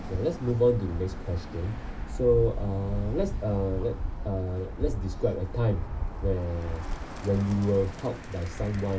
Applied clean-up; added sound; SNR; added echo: none; Bird; 5 dB; reverberation time 0.2 s.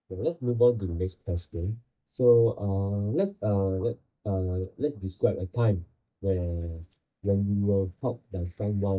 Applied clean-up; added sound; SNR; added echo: neural mask model DeepFilterNet 3.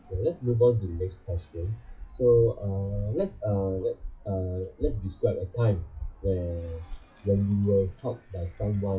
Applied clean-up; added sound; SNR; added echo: classical method WPE with log-MMSE.